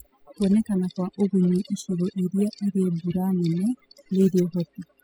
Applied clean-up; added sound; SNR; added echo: classical method spectral subtraction.